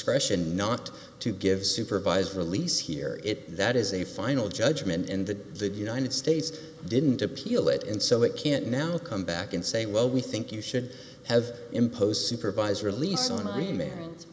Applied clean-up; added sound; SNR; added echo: none; none; none; none.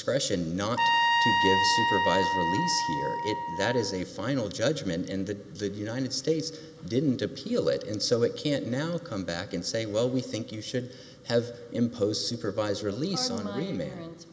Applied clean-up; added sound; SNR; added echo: none; Trumpet; -3 dB; none.